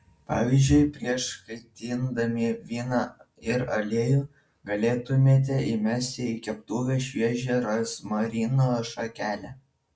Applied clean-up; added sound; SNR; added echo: none; none; none; none.